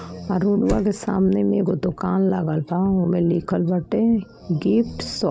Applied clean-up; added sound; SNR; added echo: none; Fire; 18 dB; none.